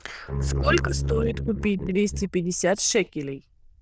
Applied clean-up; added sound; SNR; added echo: neural diffusion model UNIVERSE++.